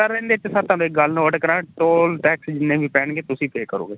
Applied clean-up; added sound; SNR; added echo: none; none; none; none.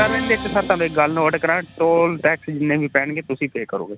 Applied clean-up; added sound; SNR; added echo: none; Musical instrument; 12 dB; none.